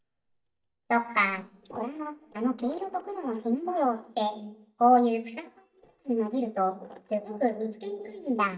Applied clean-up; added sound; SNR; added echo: neural mask model DeepFilterNet 3.